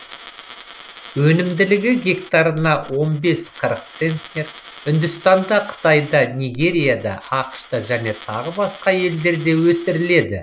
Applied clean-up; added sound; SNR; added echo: none; Coin (dropping); 18 dB; none.